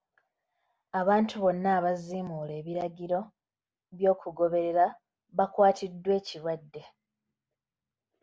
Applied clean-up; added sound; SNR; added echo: none; none; none; none.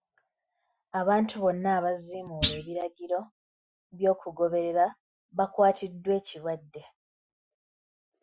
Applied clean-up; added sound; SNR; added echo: classical method Wiener filter.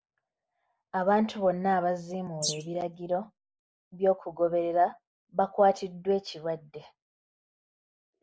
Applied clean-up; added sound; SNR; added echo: neural mask model Resemble Enhance denoiser.